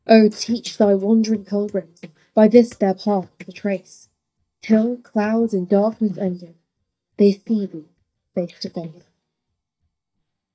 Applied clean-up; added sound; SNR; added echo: neural mask model DeepFilterNet 3.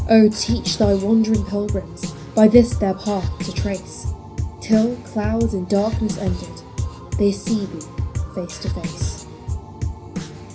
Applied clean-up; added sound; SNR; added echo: none; Drum kit; 6 dB; reverberation time 0.5 s.